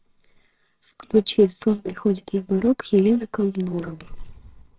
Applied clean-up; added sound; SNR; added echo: neural separator model SepFormer WHAMR!.